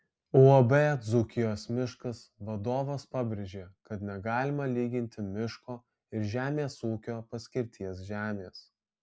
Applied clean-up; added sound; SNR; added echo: none; none; none; none.